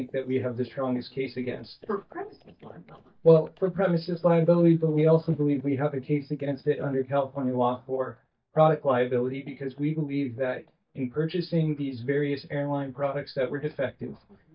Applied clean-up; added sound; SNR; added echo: neural mask model DeepFilterNet 3.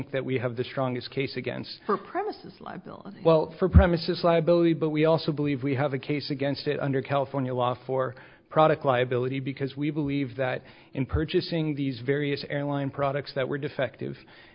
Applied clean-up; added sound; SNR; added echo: none; none; none; none.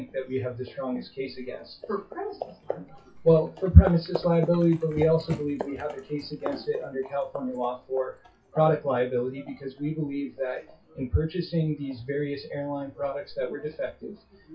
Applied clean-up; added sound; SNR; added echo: classical method WPE with log-MMSE.